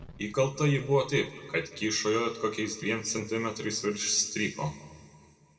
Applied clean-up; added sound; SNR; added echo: none; none; none; reverberation time 1.6 s.